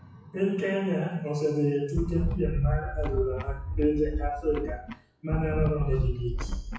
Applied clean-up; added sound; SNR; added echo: classical method WPE with log-MMSE.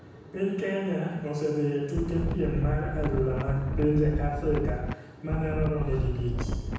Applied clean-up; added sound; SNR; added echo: none; Wind; 1 dB; reverberation time 1.1 s.